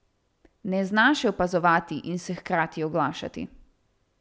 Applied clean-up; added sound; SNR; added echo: none; none; none; none.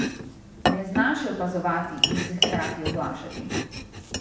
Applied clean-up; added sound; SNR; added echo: none; Domestic sounds, home sounds; -1 dB; reverberation time 0.9 s.